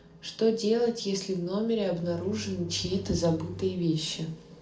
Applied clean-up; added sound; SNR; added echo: none; Bowed string instrument; 14 dB; reverberation time 0.4 s.